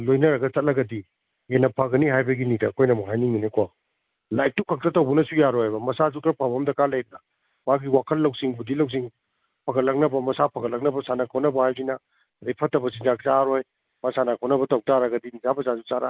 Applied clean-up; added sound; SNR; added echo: none; none; none; none.